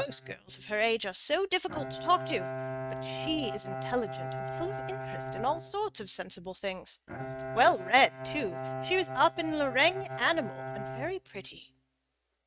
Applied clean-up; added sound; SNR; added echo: neural mask model RNNoise.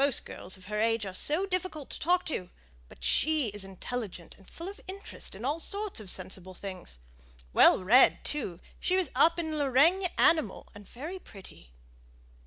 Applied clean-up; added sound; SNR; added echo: none; none; none; none.